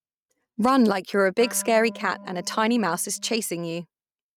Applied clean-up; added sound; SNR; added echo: neural mask model RNNoise.